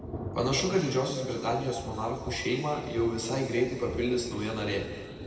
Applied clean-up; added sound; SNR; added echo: none; Thunder; 11 dB; reverberation time 2.2 s.